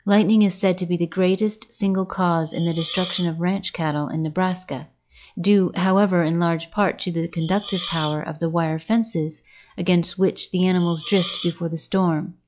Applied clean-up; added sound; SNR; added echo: classical method log-MMSE.